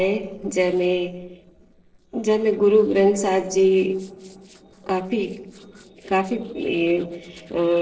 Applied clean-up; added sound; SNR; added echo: neural separator model SepFormer DNS4.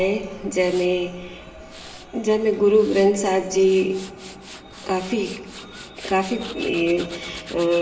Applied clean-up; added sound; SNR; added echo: none; Tools; 20 dB; reverberation time 2.9 s.